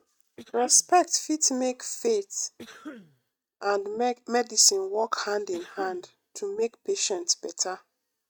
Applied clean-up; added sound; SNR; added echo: neural mask model RNNoise.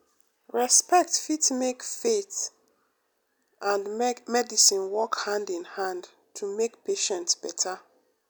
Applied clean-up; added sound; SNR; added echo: none; none; none; none.